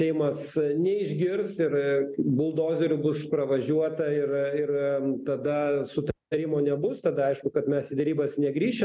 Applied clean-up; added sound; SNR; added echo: none; none; none; none.